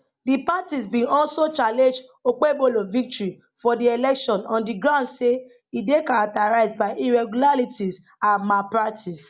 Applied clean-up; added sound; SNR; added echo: none; none; none; none.